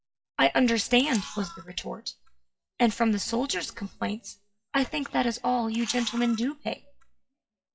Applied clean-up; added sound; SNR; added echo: classical method WPE with log-MMSE.